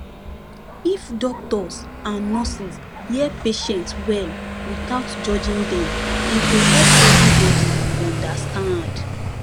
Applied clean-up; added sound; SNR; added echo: none; Motorcycle; -5 dB; none.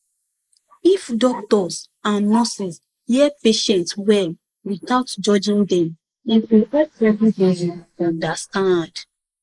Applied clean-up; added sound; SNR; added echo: neural mask model Resemble Enhance denoiser.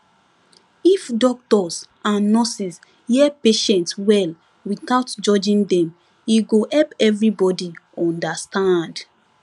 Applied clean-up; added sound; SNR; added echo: none; none; none; none.